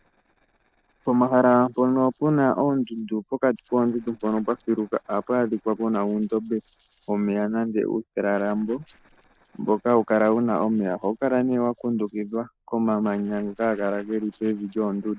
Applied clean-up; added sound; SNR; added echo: neural separator model SepFormer DNS4.